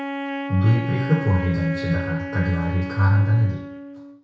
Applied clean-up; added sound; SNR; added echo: none; Wind instrument, woodwind instrument; 9 dB; reverberation time 0.6 s.